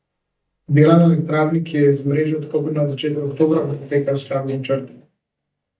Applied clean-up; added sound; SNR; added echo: neural mask model DeepFilterNet 3.